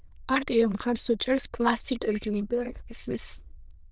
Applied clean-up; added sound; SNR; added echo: neural diffusion model UNIVERSE++.